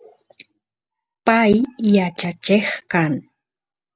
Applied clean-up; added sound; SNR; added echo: none; none; none; none.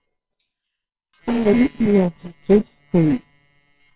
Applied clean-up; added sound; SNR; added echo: neural separator model SepFormer WHAMR!.